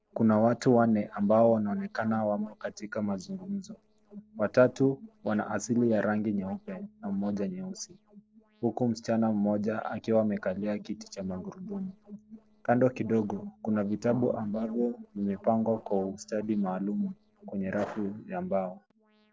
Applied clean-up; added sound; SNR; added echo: neural separator model SepFormer DNS4.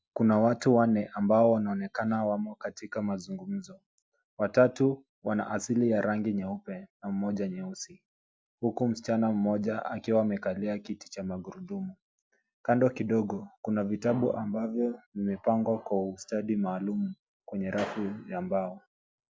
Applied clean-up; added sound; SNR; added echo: none; none; none; none.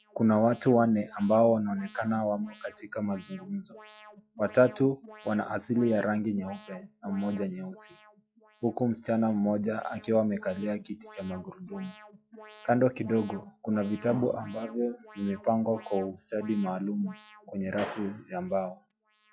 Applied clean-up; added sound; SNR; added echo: classical method log-MMSE.